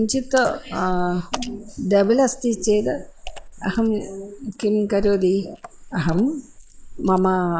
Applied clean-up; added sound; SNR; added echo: neural mask model Resemble Enhance denoiser.